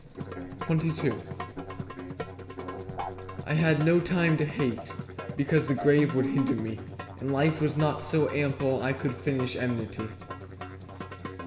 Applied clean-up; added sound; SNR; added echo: none; Musical instrument; 9 dB; reverberation time 1.7 s.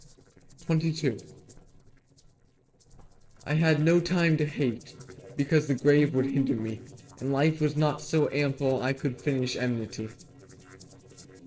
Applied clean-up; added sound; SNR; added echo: neural separator model SepFormer DNS4.